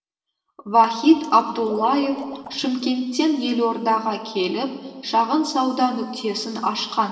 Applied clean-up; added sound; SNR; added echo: neural separator model SepFormer DNS4.